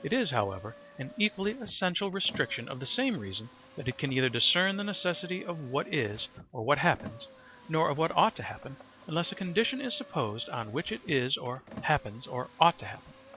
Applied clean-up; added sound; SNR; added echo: none; Car; 19 dB; none.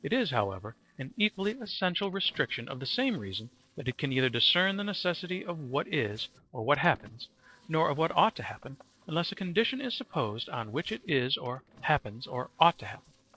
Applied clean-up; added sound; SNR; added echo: neural separator model SepFormer DNS4.